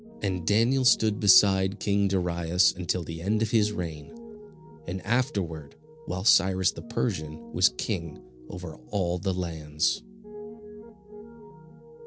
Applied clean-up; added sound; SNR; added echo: none; Piano; 16 dB; none.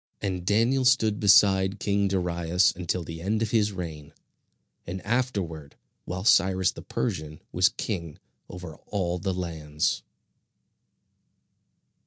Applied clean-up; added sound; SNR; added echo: none; none; none; none.